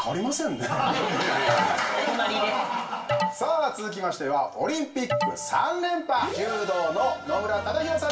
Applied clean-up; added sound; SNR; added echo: none; Alarm; 5 dB; reverberation time 0.3 s.